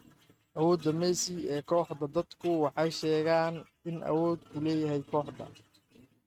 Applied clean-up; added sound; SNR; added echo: neural mask model RNNoise.